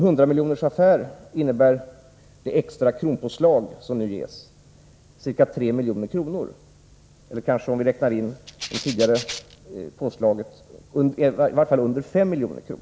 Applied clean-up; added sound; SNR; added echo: none; Rattle (instrument); 11 dB; none.